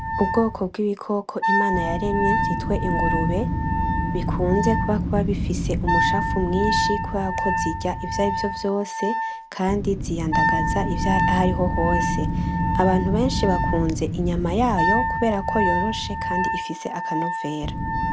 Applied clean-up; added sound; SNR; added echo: none; Wind instrument, woodwind instrument + Wind; -2 dB; none.